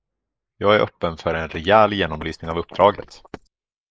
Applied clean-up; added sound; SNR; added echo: neural mask model Resemble Enhance denoiser.